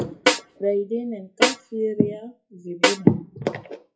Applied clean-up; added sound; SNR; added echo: classical method WPE with log-MMSE.